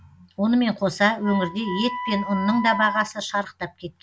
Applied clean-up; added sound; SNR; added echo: none; Wind instrument, woodwind instrument; 10 dB; none.